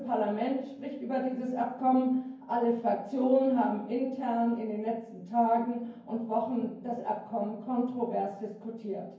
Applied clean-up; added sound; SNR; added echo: none; none; none; reverberation time 0.9 s.